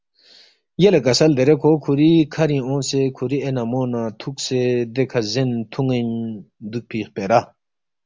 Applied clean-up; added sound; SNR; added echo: none; none; none; none.